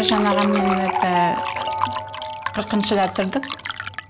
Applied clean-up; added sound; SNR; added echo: none; Piano + Fill (with liquid); 2 dB; none.